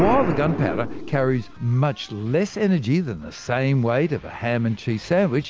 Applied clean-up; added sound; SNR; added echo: none; Explosion; 10 dB; none.